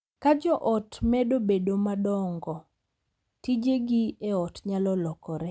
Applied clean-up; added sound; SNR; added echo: none; none; none; none.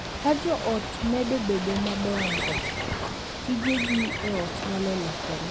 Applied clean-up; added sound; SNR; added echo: none; Bird + Ocean / Boat, Water vehicle; 3 dB; none.